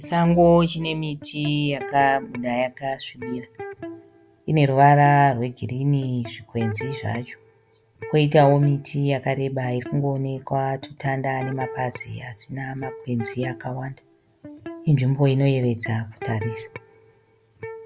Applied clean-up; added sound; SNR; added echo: none; Electric guitar; 16 dB; none.